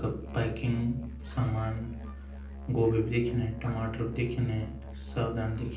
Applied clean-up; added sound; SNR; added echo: none; Musical instrument; 10 dB; reverberation time 0.6 s.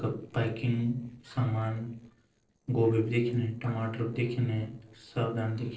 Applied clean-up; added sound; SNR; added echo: neural separator model SepFormer DNS4.